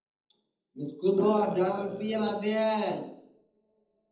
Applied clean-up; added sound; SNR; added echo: neural separator model SepFormer DNS4.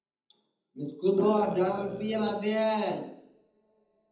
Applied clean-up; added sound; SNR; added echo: none; Burping, eructation; 18 dB; reverberation time 0.8 s.